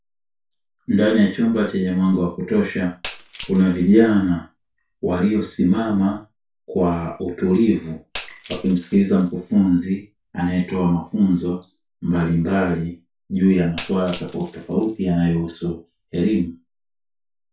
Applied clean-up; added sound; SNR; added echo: none; Shatter; 17 dB; reverberation time 0.3 s.